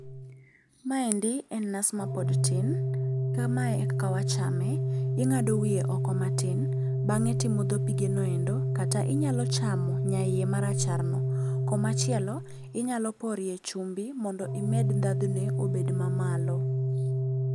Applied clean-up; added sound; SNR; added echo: none; Organ; -4 dB; none.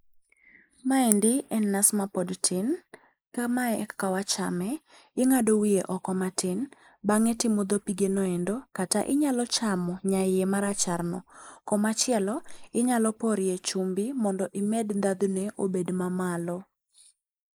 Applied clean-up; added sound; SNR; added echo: neural mask model Resemble Enhance denoiser.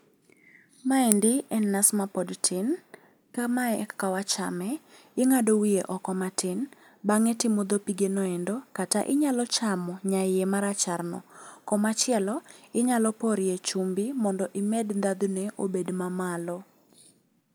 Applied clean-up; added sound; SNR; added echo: none; none; none; none.